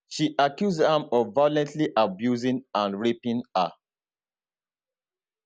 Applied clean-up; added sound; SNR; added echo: none; none; none; none.